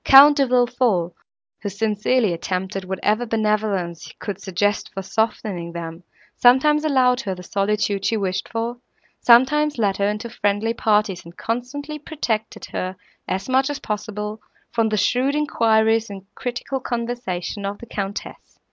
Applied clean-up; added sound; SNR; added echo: none; none; none; none.